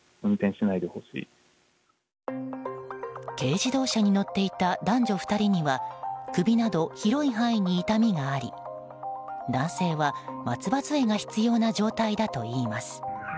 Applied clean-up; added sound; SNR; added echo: none; none; none; none.